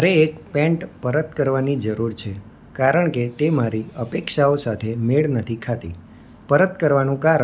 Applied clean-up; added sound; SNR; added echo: none; none; none; none.